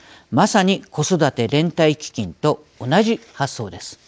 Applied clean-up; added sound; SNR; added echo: none; none; none; none.